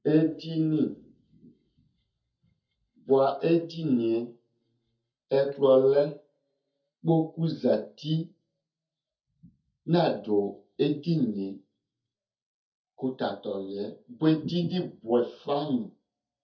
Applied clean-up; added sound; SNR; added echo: neural mask model DeepFilterNet 3.